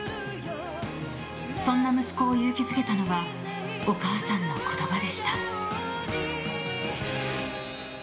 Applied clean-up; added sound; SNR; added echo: none; none; none; none.